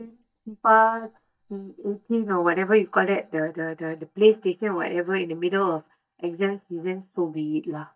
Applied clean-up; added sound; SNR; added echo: neural mask model DeepFilterNet 3.